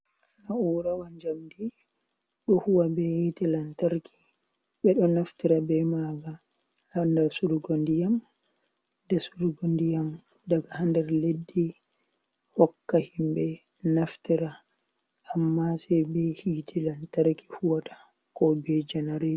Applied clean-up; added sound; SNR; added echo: none; none; none; none.